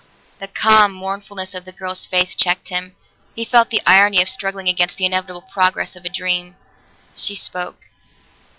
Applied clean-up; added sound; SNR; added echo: none; none; none; none.